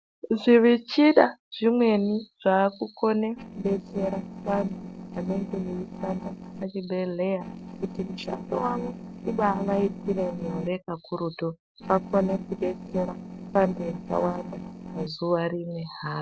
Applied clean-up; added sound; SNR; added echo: neural separator model SepFormer DNS4.